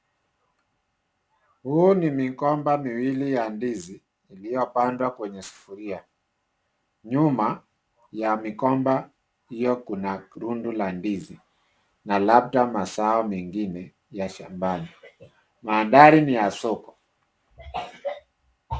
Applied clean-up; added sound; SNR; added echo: none; none; none; none.